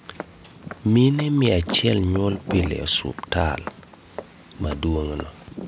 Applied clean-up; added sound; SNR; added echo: none; Walk, footsteps; 13 dB; none.